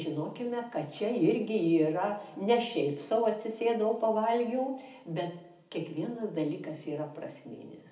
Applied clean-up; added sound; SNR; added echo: none; none; none; reverberation time 0.4 s.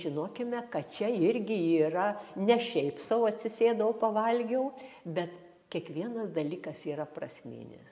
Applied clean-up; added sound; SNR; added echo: none; none; none; none.